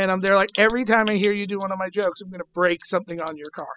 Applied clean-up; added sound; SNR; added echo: classical method spectral subtraction.